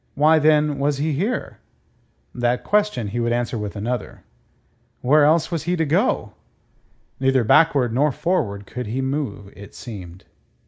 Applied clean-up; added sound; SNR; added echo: none; none; none; none.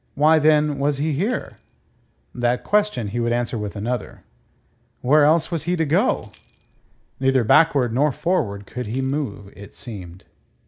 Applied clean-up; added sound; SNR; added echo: none; Chime; 12 dB; none.